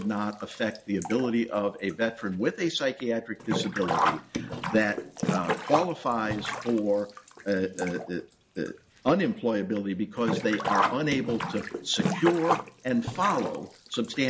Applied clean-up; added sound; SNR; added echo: none; Sink (filling or washing); 5 dB; none.